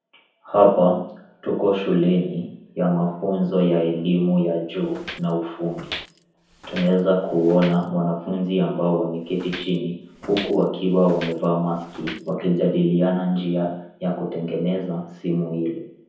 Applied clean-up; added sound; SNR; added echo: none; Walk, footsteps; 17 dB; reverberation time 0.7 s.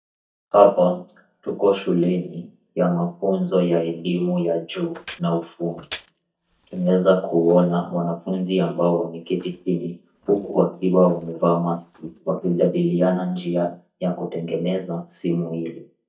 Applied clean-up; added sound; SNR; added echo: neural mask model DeepFilterNet 3.